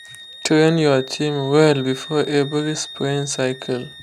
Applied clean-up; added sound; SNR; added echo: none; Wind instrument, woodwind instrument; 17 dB; none.